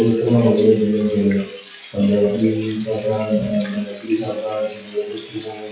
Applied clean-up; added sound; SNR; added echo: classical method WPE with log-MMSE.